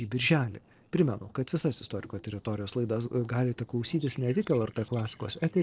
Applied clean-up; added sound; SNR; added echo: neural separator model SepFormer DNS4.